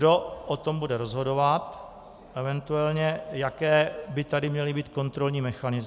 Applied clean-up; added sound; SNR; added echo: none; none; none; none.